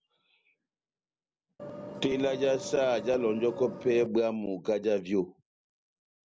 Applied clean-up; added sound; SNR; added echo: none; Vehicle; 10 dB; none.